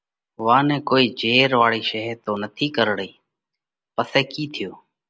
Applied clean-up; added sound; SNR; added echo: none; none; none; none.